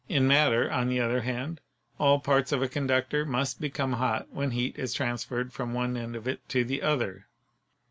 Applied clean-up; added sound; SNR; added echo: none; none; none; none.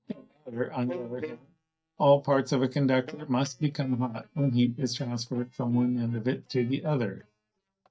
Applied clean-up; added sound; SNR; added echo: neural mask model DeepFilterNet 3.